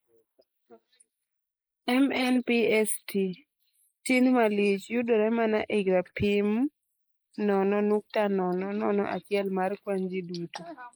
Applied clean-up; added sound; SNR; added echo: neural mask model Resemble Enhance denoiser.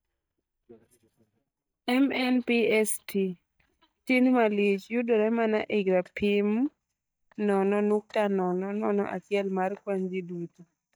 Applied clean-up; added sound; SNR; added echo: neural mask model DeepFilterNet 3.